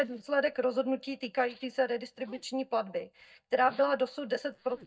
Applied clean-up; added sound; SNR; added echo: neural mask model DeepFilterNet 3.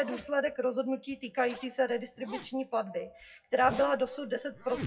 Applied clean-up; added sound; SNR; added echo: classical method WPE with log-MMSE.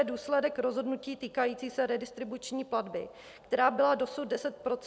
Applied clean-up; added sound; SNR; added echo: none; none; none; none.